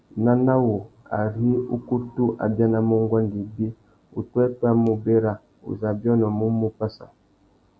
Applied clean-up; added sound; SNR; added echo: none; none; none; none.